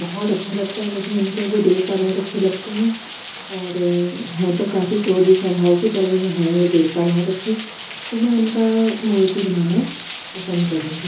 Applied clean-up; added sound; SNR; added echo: none; Rain; 9 dB; reverberation time 0.7 s.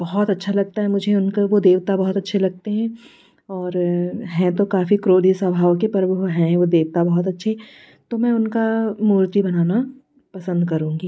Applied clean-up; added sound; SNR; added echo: none; none; none; none.